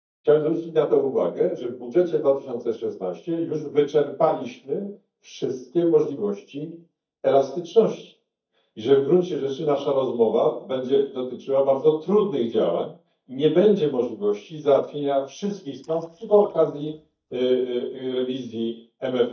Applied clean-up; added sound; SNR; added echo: neural mask model DeepFilterNet 3.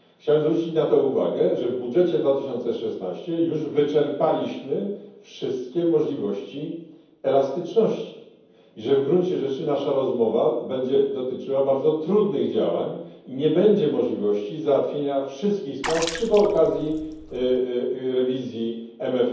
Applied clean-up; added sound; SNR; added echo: none; Water / Splash, splatter; 12 dB; reverberation time 0.9 s.